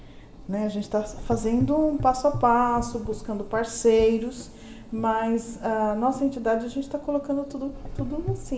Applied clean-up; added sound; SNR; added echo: none; Gurgling / Engine; 12 dB; reverberation time 2.0 s.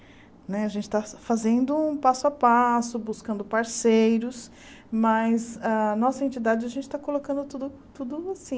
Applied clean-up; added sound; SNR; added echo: none; none; none; none.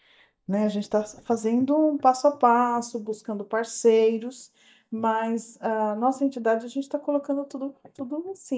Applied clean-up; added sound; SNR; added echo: neural mask model DeepFilterNet 3.